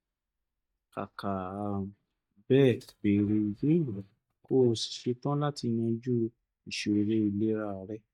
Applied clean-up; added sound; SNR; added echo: neural mask model DeepFilterNet 3.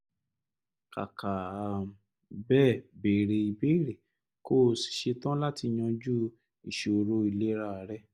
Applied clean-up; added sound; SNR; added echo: none; none; none; none.